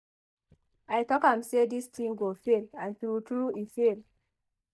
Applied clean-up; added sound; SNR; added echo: neural mask model DeepFilterNet 3.